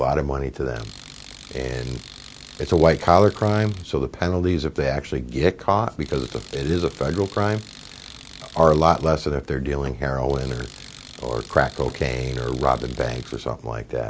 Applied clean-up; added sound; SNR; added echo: none; Tools; 20 dB; none.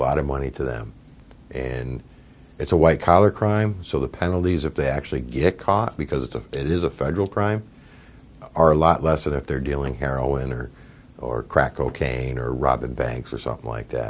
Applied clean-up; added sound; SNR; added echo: none; none; none; none.